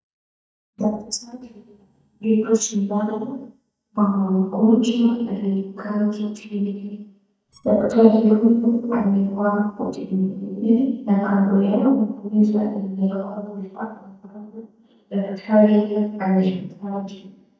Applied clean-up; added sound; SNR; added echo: neural mask model DeepFilterNet 3.